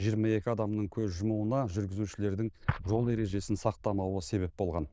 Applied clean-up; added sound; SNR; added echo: neural diffusion model UNIVERSE++.